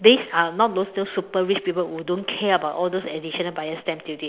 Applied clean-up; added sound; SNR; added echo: none; none; none; none.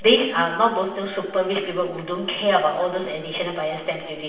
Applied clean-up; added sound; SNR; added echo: none; none; none; reverberation time 1.0 s.